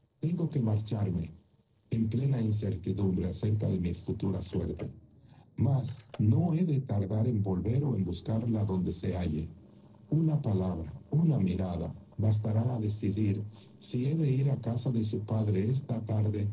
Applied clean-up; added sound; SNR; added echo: neural separator model SepFormer DNS4.